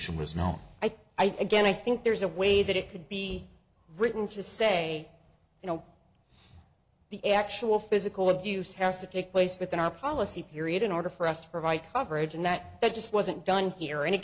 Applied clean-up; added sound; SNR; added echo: none; none; none; none.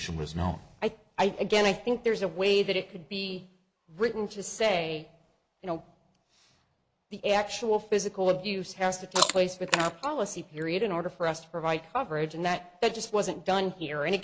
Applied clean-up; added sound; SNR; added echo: neural mask model Resemble Enhance denoiser.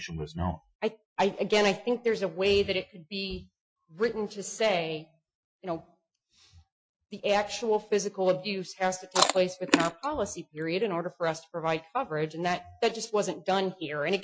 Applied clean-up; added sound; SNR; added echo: classical method Wiener filter.